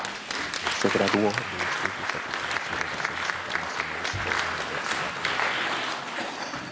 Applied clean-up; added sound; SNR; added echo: none; Applause; -5 dB; none.